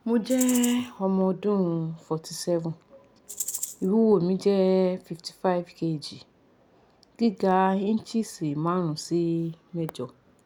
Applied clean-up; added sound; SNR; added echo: none; Rattle (instrument); 9 dB; none.